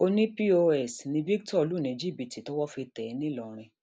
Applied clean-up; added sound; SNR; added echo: none; none; none; none.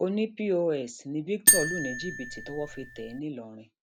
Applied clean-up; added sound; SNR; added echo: none; Marimba, xylophone; -4 dB; none.